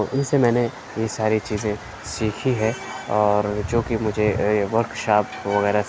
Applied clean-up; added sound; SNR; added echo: none; none; none; none.